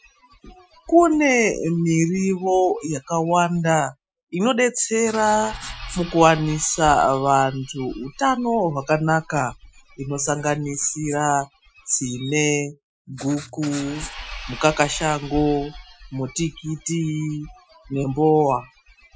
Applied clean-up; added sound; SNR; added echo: classical method Wiener filter.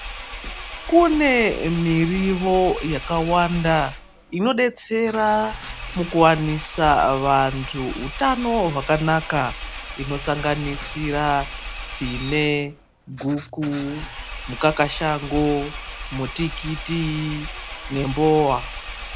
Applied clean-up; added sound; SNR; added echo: none; Engine + Writing; 11 dB; none.